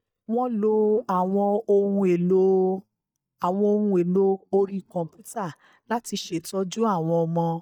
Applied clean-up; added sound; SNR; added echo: neural mask model DeepFilterNet 3.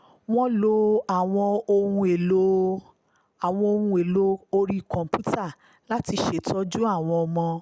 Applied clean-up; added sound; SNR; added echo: none; none; none; none.